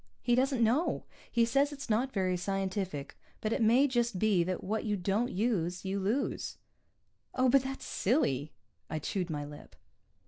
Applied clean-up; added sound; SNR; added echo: none; none; none; none.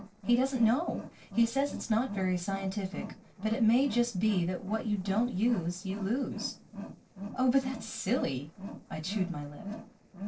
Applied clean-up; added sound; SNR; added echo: neural separator model SepFormer DNS4.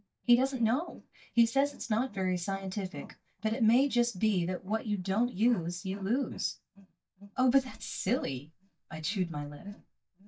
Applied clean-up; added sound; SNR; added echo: neural mask model DeepFilterNet 3.